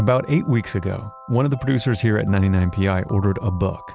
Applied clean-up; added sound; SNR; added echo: none; none; none; none.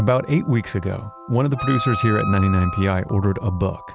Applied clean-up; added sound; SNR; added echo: none; Wind instrument, woodwind instrument; 9 dB; none.